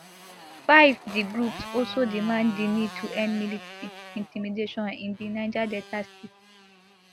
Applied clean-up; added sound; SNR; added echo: none; Motorcycle; 16 dB; none.